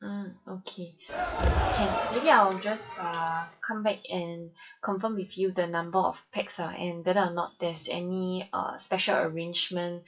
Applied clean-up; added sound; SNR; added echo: classical method WPE with log-MMSE.